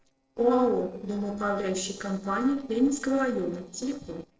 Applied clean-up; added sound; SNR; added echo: neural separator model SepFormer DNS4.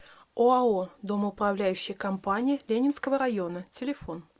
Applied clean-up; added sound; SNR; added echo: none; none; none; none.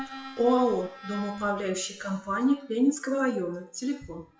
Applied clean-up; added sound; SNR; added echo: classical method WPE with log-MMSE.